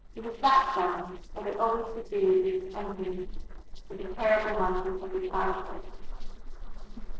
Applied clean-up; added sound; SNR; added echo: neural separator model SepFormer DNS4.